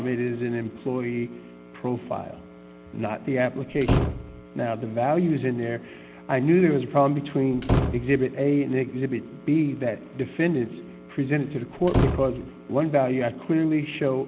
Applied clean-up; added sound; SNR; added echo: none; Slam; 1 dB; none.